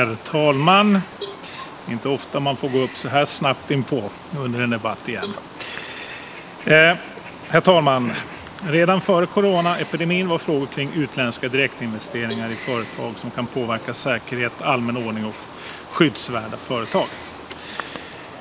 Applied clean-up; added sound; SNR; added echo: none; Cowbell + Wild animals; 15 dB; none.